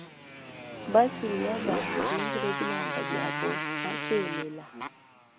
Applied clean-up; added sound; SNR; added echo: none; Motorcycle; 2 dB; none.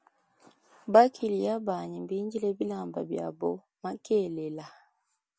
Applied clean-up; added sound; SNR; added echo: none; none; none; none.